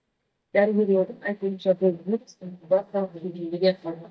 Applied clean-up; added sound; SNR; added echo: neural mask model DeepFilterNet 3.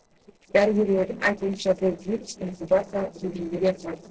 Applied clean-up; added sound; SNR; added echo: neural separator model SepFormer DNS4.